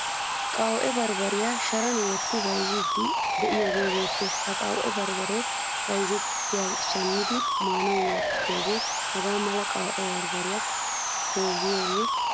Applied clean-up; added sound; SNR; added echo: none; Sawing; -2 dB; none.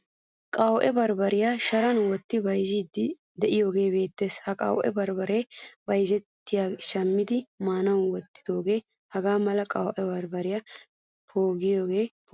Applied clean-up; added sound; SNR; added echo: none; none; none; none.